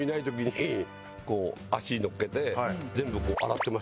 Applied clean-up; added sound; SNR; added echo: none; none; none; none.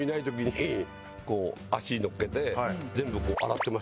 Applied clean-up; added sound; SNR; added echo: none; Bowed string instrument; 18 dB; none.